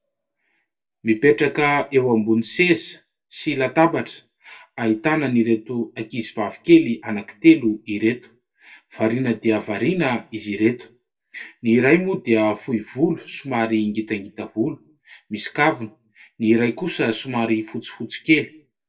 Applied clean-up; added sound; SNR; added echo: none; none; none; reverberation time 0.1 s.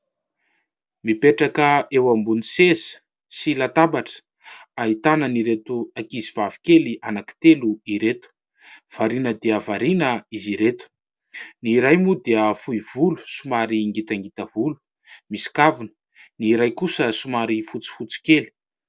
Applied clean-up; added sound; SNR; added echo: none; none; none; none.